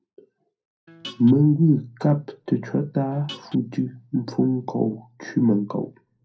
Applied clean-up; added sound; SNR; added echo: none; Guitar; 16 dB; reverberation time 0.2 s.